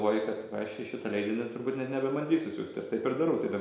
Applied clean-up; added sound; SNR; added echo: none; none; none; none.